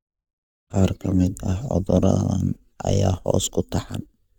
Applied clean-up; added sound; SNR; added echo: neural mask model DeepFilterNet 3.